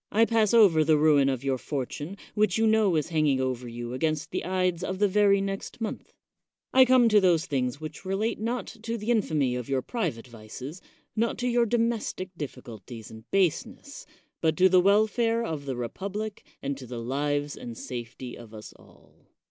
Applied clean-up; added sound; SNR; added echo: none; none; none; none.